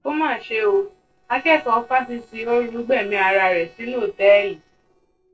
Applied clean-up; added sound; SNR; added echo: neural separator model SepFormer DNS4.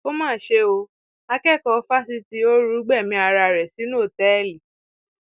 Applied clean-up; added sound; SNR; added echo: none; none; none; none.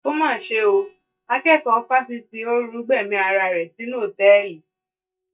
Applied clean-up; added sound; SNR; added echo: neural mask model DeepFilterNet 3.